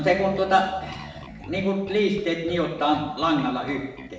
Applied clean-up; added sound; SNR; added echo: none; Bass guitar; 16 dB; reverberation time 0.9 s.